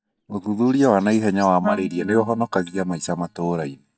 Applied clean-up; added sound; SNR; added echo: neural mask model DeepFilterNet 3.